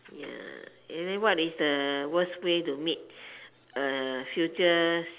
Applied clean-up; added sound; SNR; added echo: none; none; none; none.